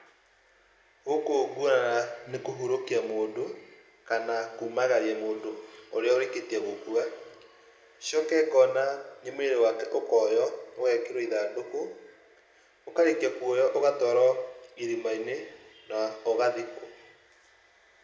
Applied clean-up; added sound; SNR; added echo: none; none; none; reverberation time 0.7 s.